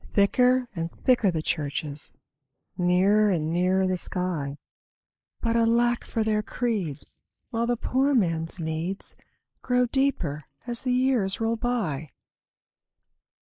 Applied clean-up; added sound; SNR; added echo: neural mask model Resemble Enhance denoiser.